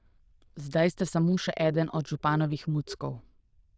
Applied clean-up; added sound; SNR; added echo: neural diffusion model UNIVERSE++.